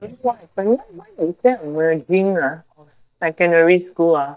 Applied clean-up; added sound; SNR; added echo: neural mask model DeepFilterNet 3.